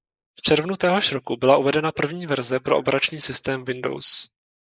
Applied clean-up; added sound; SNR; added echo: neural mask model Resemble Enhance denoiser.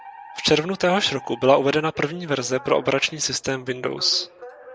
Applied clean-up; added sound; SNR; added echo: none; Alarm; 20 dB; none.